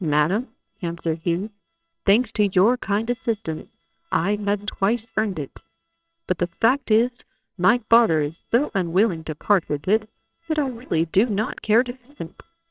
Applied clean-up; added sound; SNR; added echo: neural separator model SepFormer WHAMR!.